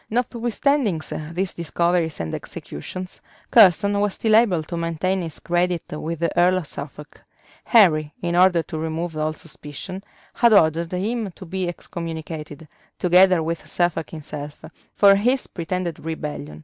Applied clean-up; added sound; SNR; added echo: none; none; none; none.